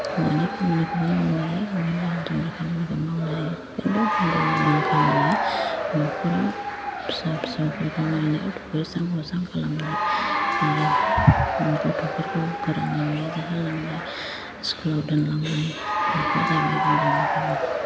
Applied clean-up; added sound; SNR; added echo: none; Applause / Cheering; 2 dB; none.